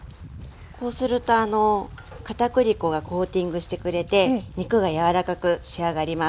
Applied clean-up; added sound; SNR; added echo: none; Wind; 18 dB; none.